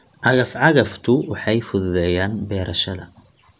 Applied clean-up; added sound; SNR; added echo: none; none; none; none.